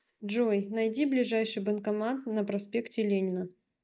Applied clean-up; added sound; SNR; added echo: neural mask model DeepFilterNet 3.